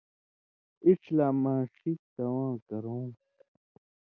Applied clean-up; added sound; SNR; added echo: none; none; none; none.